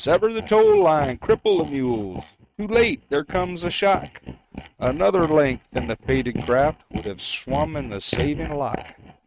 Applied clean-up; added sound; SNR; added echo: neural mask model RNNoise.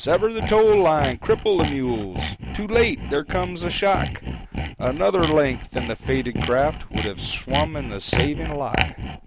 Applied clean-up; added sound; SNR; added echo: none; Sawing; 6 dB; none.